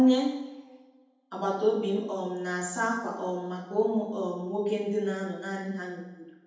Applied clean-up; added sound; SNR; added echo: none; none; none; reverberation time 0.9 s.